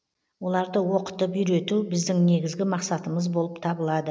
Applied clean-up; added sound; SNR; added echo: none; none; none; none.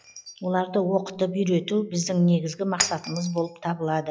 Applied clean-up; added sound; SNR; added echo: classical method log-MMSE.